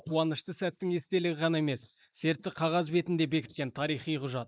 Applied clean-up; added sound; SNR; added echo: neural mask model Resemble Enhance denoiser.